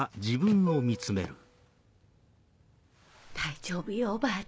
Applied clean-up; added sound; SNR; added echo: none; Plucked string instrument; 12 dB; none.